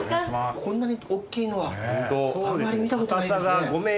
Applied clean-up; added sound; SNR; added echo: none; none; none; none.